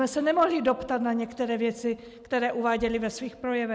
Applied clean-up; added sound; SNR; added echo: none; none; none; none.